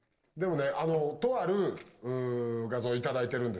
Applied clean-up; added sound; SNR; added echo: neural separator model SepFormer DNS4.